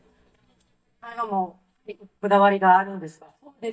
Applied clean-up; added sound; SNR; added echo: neural mask model DeepFilterNet 3.